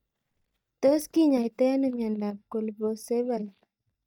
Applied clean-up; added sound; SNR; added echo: neural mask model DeepFilterNet 3.